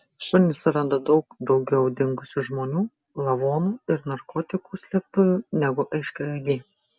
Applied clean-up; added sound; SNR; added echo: none; none; none; none.